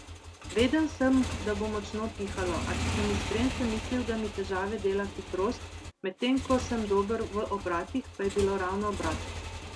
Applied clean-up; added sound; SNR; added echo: none; Motorcycle / Engine; 6 dB; none.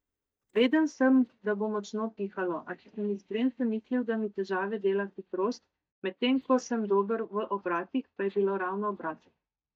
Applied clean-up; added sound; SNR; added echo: neural mask model DeepFilterNet 3.